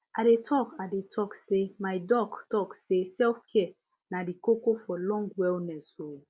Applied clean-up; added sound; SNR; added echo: none; none; none; none.